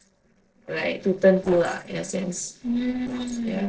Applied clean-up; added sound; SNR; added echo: neural separator model SepFormer DNS4.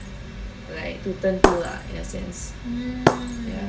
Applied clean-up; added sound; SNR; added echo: none; Shatter; -2 dB; reverberation time 0.3 s.